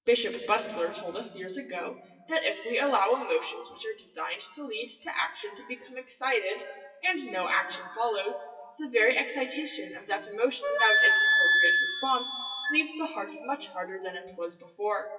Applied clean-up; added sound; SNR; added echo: classical method WPE with log-MMSE.